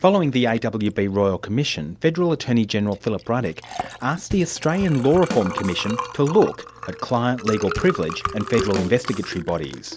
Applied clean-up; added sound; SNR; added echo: none; Drum kit + Liquid; 11 dB; none.